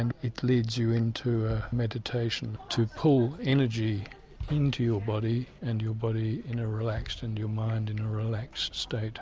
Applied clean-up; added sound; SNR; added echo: none; Bass drum; 18 dB; none.